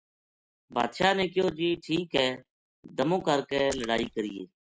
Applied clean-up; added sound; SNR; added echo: none; Splash, splatter; 16 dB; none.